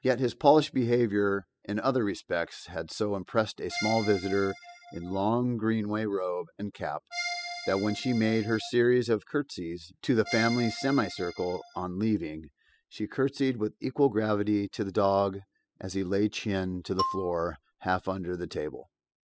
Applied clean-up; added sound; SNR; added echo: classical method spectral subtraction.